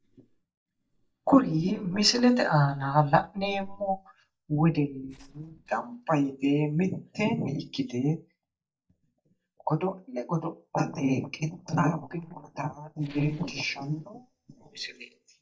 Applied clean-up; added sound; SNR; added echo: neural mask model DeepFilterNet 3.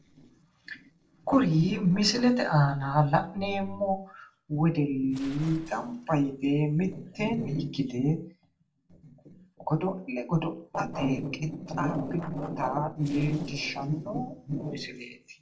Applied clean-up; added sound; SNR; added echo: neural separator model SepFormer DNS4.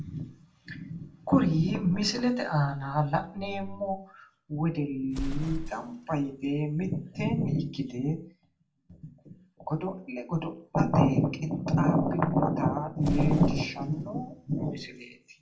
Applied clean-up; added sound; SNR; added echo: none; Explosion; 14 dB; reverberation time 0.3 s.